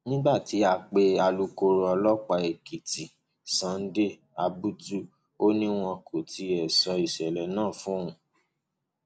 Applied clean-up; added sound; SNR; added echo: none; none; none; none.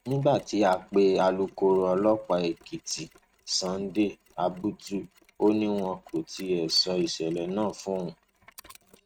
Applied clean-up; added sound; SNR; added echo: neural mask model RNNoise.